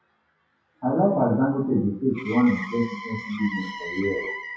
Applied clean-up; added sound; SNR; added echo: classical method WPE with log-MMSE.